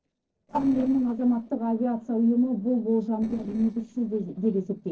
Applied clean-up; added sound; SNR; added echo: neural separator model SepFormer DNS4.